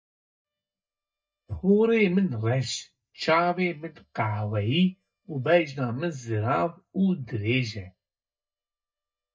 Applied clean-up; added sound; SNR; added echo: neural mask model DeepFilterNet 3.